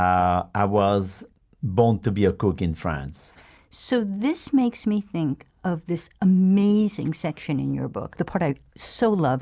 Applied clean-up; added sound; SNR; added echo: none; none; none; none.